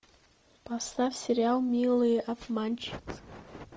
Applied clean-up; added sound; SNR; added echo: none; none; none; none.